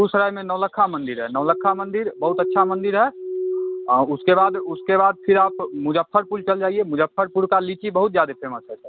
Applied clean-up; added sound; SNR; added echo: none; Glass; 11 dB; none.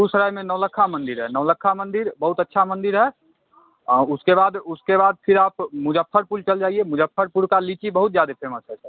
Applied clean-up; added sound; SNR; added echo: none; none; none; none.